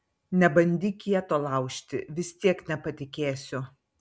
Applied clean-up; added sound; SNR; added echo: none; none; none; none.